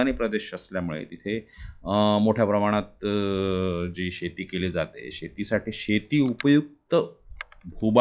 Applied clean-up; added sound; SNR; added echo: classical method log-MMSE.